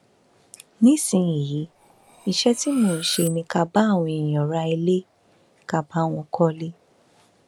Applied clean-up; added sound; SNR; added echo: none; Cutlery, silverware; 15 dB; none.